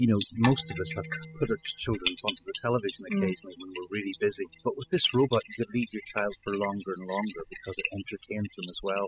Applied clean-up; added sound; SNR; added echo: classical method spectral subtraction.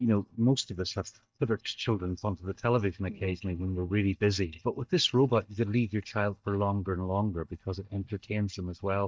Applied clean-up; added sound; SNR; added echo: neural mask model DeepFilterNet 3.